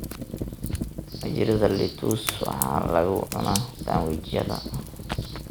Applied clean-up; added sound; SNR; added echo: none; Fire; 6 dB; none.